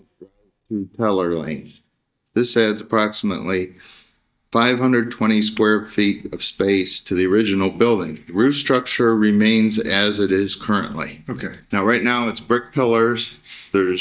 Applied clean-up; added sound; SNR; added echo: neural mask model DeepFilterNet 3.